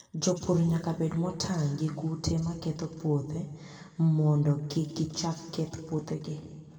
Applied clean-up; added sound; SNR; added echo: none; none; none; reverberation time 1.6 s.